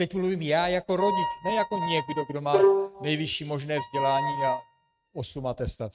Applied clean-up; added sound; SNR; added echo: neural mask model RNNoise.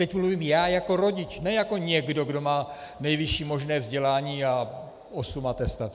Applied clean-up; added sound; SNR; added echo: none; none; none; none.